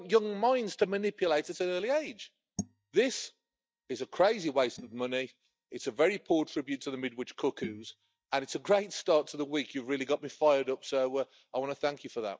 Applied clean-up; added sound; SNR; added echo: neural mask model DeepFilterNet 3.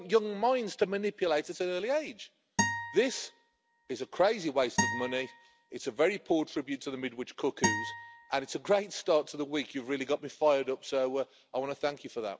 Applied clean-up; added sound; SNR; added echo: none; Acoustic guitar; 5 dB; none.